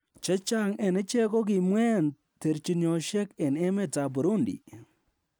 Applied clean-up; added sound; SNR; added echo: none; none; none; none.